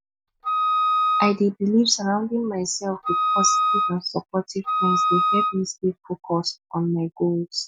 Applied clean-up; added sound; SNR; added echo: none; Wind instrument, woodwind instrument; -3 dB; none.